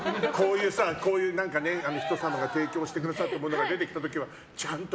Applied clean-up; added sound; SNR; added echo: none; Cheering; 9 dB; none.